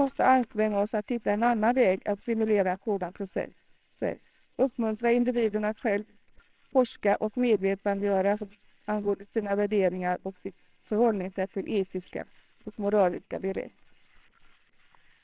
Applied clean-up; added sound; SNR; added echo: neural separator model SepFormer WHAMR!.